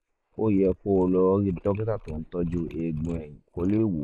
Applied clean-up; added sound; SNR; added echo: neural mask model Resemble Enhance denoiser.